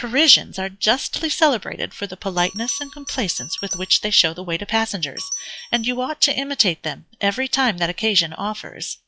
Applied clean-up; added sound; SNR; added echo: classical method log-MMSE.